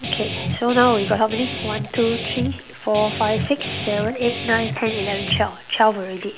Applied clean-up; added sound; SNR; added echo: none; Guitar; 6 dB; none.